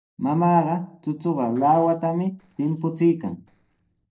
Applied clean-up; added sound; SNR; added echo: neural separator model SepFormer DNS4.